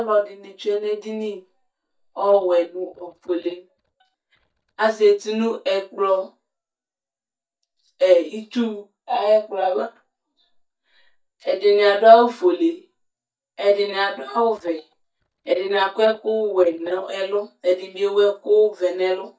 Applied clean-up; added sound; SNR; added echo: neural mask model DeepFilterNet 3.